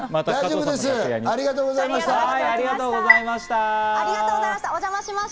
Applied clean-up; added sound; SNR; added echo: none; Chime; 3 dB; none.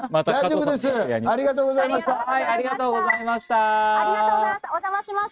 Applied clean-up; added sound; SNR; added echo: neural mask model RNNoise.